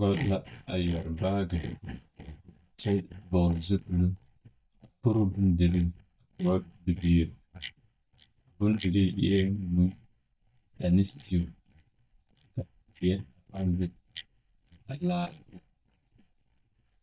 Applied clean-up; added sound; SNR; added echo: neural mask model DeepFilterNet 3.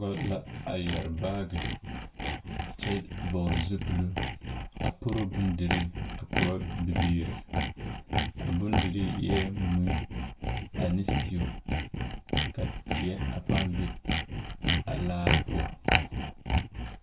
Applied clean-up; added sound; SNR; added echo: none; Sawing; -1 dB; reverberation time 0.1 s.